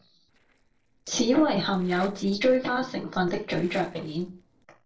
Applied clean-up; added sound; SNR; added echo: neural separator model SepFormer DNS4.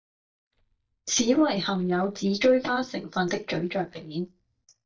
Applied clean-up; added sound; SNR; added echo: neural mask model DeepFilterNet 3.